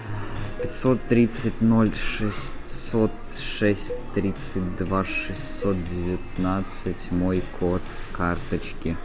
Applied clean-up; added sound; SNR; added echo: none; Cowbell; 19 dB; none.